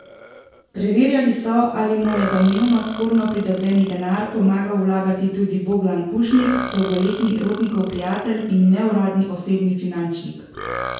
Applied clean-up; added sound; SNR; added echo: none; Burping, eructation; 15 dB; reverberation time 0.6 s.